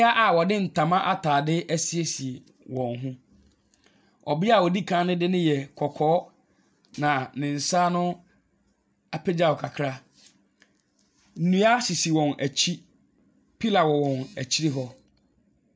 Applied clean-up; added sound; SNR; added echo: none; none; none; none.